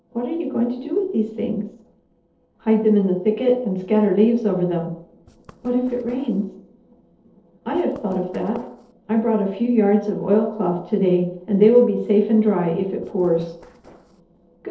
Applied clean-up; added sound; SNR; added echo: neural separator model SepFormer DNS4.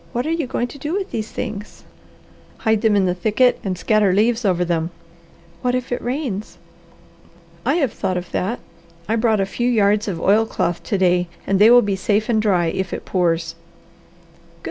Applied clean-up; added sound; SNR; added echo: none; none; none; none.